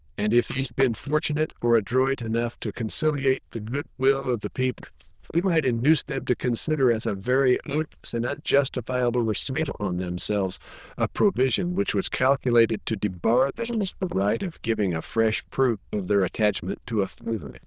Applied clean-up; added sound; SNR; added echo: neural diffusion model UNIVERSE++.